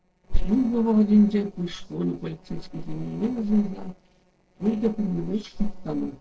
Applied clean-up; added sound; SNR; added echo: neural separator model SepFormer DNS4.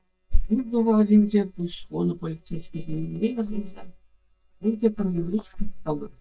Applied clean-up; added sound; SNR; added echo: neural mask model DeepFilterNet 3.